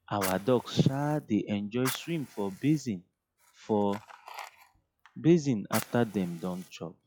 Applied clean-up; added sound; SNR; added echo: classical method log-MMSE.